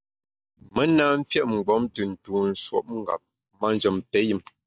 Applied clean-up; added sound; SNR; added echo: none; none; none; none.